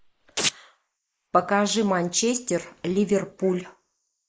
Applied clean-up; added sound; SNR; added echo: neural mask model Resemble Enhance denoiser.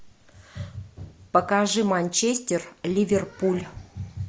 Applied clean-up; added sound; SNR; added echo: none; none; none; none.